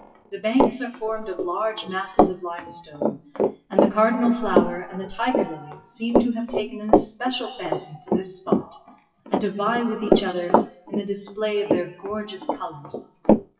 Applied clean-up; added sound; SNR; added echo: classical method WPE with log-MMSE.